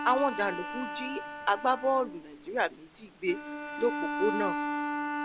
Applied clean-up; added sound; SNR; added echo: none; Bowed string instrument + Tambourine; 4 dB; none.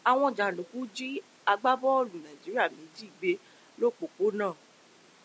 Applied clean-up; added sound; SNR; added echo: none; none; none; none.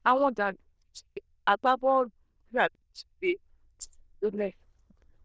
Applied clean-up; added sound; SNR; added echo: neural diffusion model UNIVERSE++.